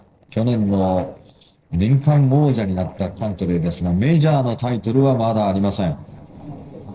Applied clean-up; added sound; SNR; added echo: neural separator model SepFormer DNS4.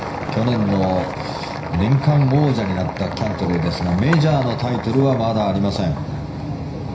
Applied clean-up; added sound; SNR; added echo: none; Skateboard; 18 dB; reverberation time 0.5 s.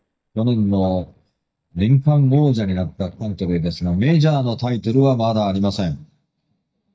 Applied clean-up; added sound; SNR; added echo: neural mask model DeepFilterNet 3.